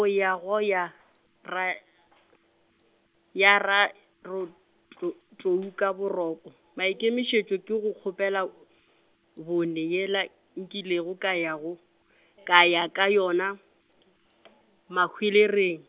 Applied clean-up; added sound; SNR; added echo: none; none; none; none.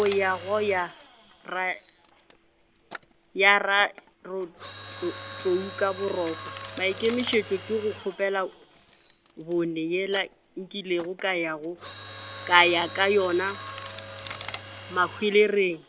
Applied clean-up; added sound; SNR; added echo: none; Mechanisms; 15 dB; none.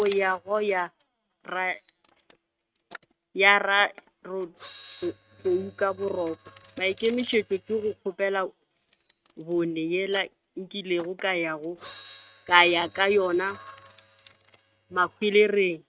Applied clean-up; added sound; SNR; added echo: neural mask model RNNoise.